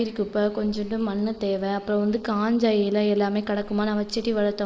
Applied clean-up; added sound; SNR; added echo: neural mask model Resemble Enhance denoiser.